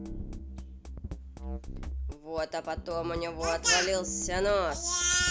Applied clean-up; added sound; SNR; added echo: none; Drum kit; 8 dB; none.